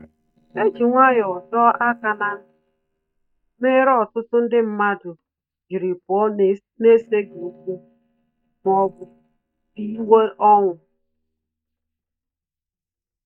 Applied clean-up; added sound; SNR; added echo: neural mask model DeepFilterNet 3.